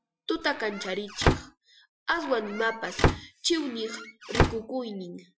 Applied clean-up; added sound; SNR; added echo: classical method Wiener filter.